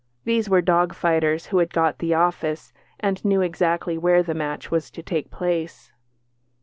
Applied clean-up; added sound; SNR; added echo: none; none; none; none.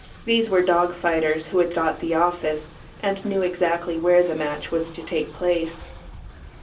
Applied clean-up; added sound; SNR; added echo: none; Train; 19 dB; reverberation time 0.3 s.